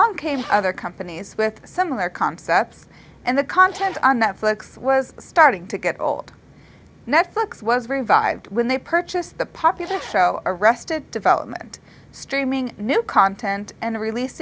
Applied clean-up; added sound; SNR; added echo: none; Zipper (clothing); 18 dB; none.